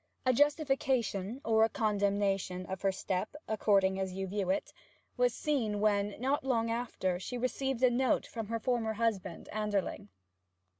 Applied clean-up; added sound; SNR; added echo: none; none; none; none.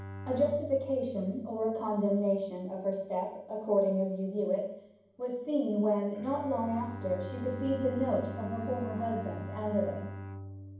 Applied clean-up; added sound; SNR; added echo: none; Bowed string instrument; 12 dB; reverberation time 1.2 s.